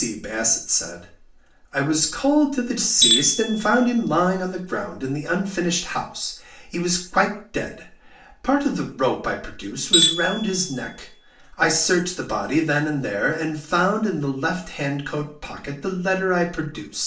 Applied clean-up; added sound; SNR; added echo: none; Tools; 3 dB; reverberation time 0.4 s.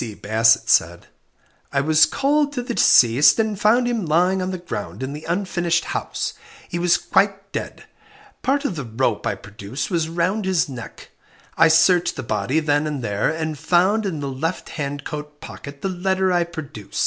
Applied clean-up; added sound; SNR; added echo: none; none; none; none.